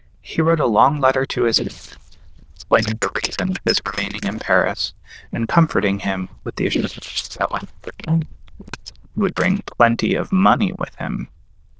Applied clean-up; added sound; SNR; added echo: neural diffusion model UNIVERSE++.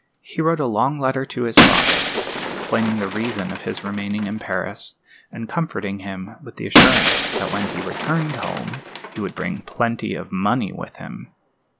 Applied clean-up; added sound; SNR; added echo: none; Shatter; -2 dB; none.